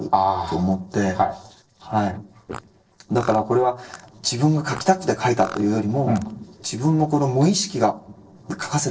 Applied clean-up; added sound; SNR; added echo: neural separator model SepFormer DNS4.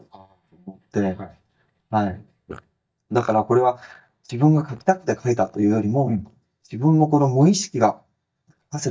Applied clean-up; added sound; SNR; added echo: neural mask model DeepFilterNet 3.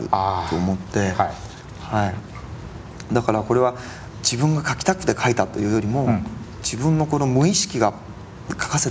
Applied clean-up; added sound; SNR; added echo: none; none; none; none.